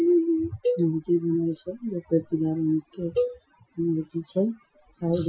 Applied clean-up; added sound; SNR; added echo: classical method Wiener filter.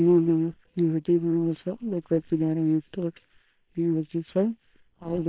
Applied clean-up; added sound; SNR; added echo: neural separator model SepFormer WHAM!.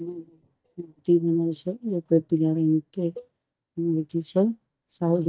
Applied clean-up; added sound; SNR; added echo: neural mask model DeepFilterNet 3.